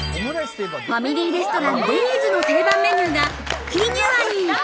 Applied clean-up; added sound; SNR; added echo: none; none; none; none.